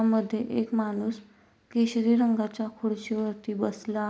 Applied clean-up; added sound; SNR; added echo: none; none; none; none.